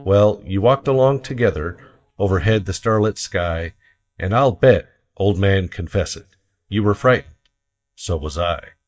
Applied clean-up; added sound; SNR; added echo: neural mask model DeepFilterNet 3.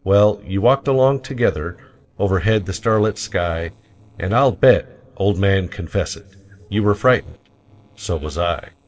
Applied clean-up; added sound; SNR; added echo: neural separator model SepFormer DNS4.